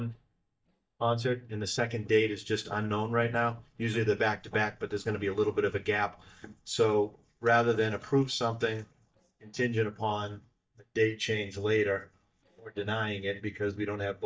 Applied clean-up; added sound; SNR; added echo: neural mask model DeepFilterNet 3.